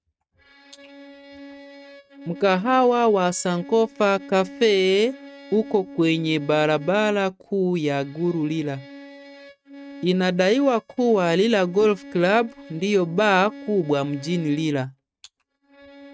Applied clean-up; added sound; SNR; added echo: neural mask model RNNoise.